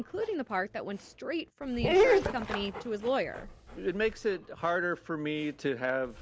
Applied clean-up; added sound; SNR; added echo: none; Dog; 1 dB; none.